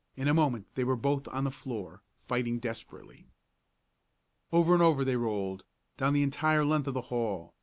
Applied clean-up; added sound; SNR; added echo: none; none; none; none.